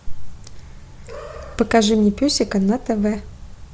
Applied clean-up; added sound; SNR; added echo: none; none; none; none.